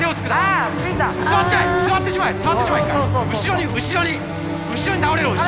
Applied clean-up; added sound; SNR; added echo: none; none; none; none.